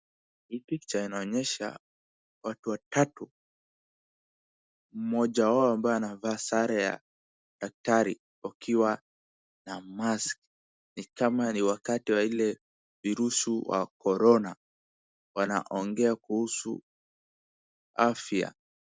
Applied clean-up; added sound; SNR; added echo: none; none; none; none.